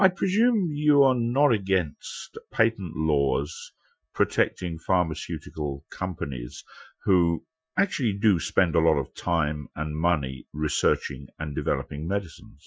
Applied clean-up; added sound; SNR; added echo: classical method Wiener filter.